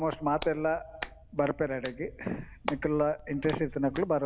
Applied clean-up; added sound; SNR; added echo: none; Hands; 13 dB; none.